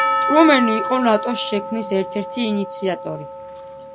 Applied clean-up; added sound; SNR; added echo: none; Percussion; 4 dB; none.